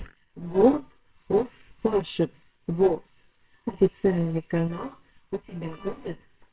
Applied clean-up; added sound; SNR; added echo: neural separator model SepFormer WHAMR!.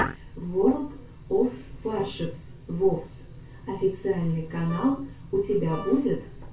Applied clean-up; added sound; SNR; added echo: none; Wind instrument, woodwind instrument; 15 dB; reverberation time 0.3 s.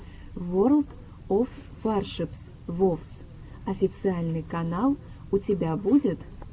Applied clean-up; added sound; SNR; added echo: none; none; none; none.